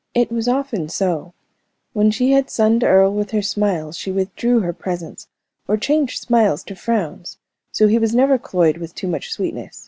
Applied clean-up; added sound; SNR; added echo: none; none; none; none.